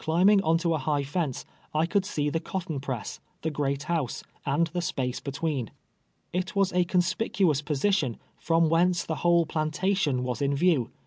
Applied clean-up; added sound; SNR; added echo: none; none; none; none.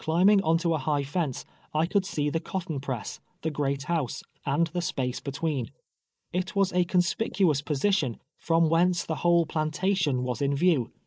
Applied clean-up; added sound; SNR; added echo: neural mask model Resemble Enhance denoiser.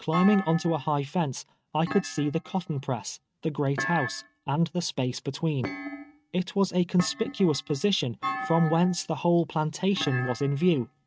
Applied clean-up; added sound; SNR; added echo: neural mask model RNNoise.